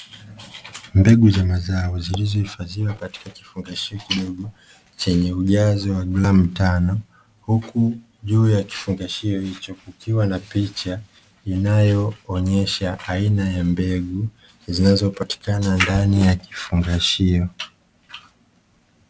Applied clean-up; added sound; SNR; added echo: none; none; none; none.